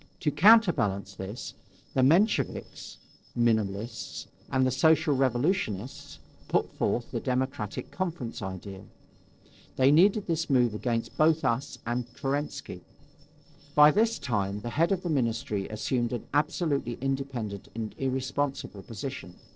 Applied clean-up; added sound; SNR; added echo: neural separator model SepFormer DNS4.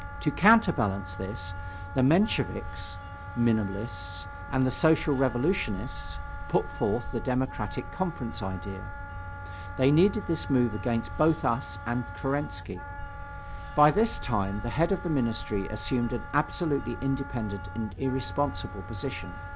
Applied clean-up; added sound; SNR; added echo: none; Wind instrument, woodwind instrument + Bell / Train; 9 dB; none.